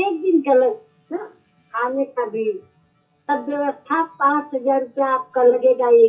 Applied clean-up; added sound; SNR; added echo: classical method WPE with log-MMSE.